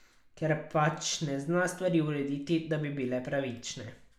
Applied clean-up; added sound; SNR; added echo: none; none; none; none.